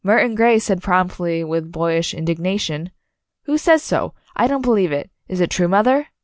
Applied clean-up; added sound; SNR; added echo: none; none; none; none.